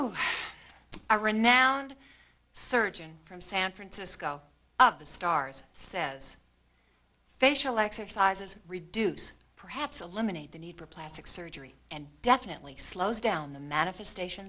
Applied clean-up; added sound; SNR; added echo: none; none; none; none.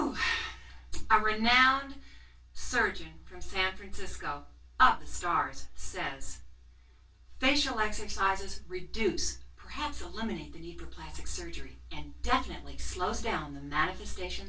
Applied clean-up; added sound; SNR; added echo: none; none; none; reverberation time 0.1 s.